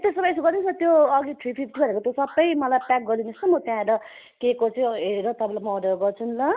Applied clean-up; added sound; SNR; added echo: neural mask model Resemble Enhance denoiser.